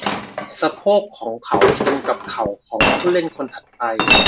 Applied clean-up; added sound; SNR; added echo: none; Chink, clink; -2 dB; none.